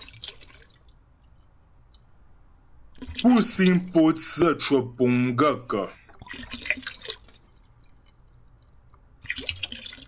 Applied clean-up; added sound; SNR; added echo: none; Liquid; 14 dB; none.